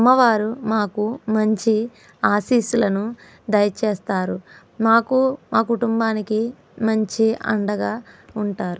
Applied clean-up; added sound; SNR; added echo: none; none; none; none.